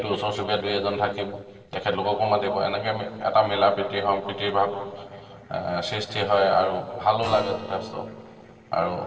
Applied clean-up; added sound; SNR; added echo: neural separator model SepFormer DNS4.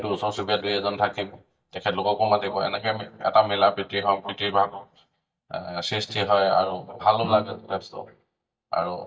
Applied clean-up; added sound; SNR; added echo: neural mask model DeepFilterNet 3.